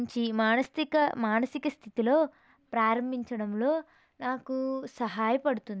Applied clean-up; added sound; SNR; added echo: none; none; none; none.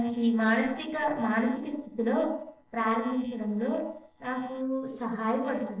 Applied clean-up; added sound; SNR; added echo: neural separator model SepFormer DNS4.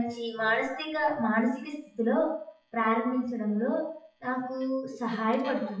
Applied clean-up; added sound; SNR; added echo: classical method WPE with log-MMSE.